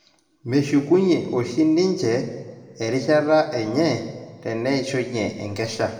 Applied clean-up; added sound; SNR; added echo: none; none; none; reverberation time 1.2 s.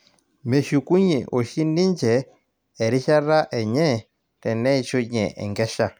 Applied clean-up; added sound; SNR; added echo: none; none; none; none.